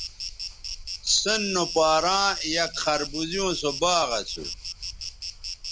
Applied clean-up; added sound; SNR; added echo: none; Insect; 8 dB; none.